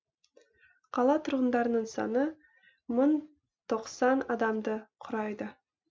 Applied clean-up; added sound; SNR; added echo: none; none; none; none.